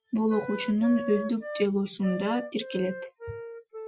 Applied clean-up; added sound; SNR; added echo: classical method Wiener filter.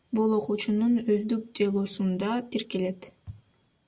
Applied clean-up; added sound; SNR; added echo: none; none; none; none.